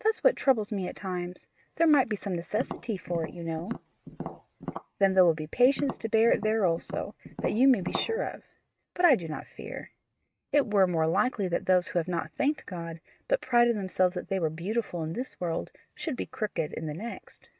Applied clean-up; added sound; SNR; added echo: neural mask model RNNoise.